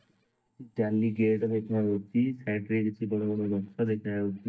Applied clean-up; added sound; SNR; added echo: neural mask model DeepFilterNet 3.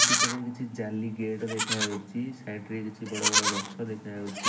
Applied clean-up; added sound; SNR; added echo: none; Livestock, farm animals, working animals; -4 dB; reverberation time 0.5 s.